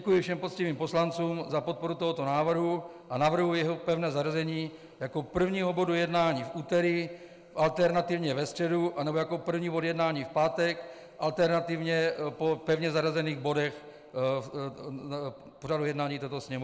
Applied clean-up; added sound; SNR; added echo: neural mask model Resemble Enhance denoiser.